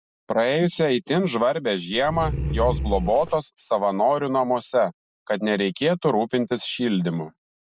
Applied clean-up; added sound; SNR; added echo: none; Growling; 4 dB; none.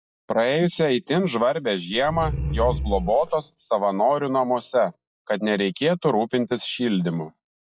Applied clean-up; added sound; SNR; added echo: classical method log-MMSE.